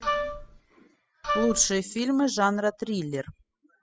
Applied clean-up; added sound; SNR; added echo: classical method spectral subtraction.